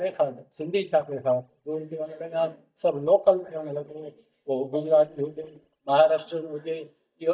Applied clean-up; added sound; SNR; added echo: neural mask model DeepFilterNet 3.